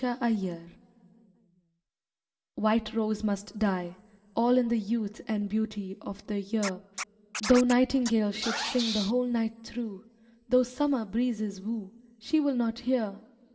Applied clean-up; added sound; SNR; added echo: none; Scratching (performance technique); 7 dB; reverberation time 1.5 s.